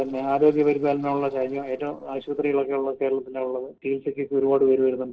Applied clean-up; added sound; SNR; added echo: neural separator model SepFormer DNS4.